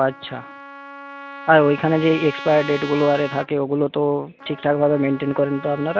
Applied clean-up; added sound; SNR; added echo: none; Trumpet; 15 dB; none.